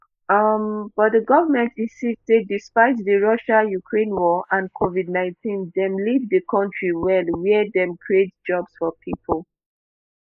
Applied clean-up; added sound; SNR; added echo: neural mask model Resemble Enhance denoiser.